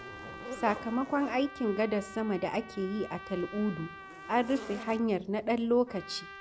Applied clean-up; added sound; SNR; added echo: none; Zipper (clothing) + Trumpet; 14 dB; none.